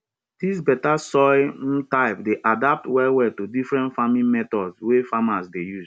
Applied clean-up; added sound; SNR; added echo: none; none; none; none.